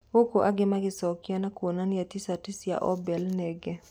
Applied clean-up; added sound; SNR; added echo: none; none; none; none.